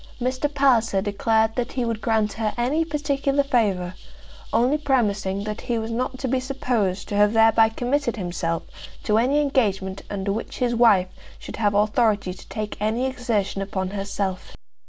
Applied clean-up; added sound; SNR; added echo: none; none; none; none.